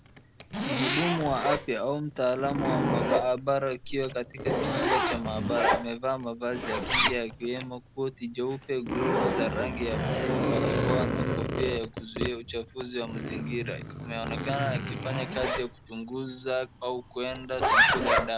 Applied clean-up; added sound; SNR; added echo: none; Zipper (clothing); -2 dB; none.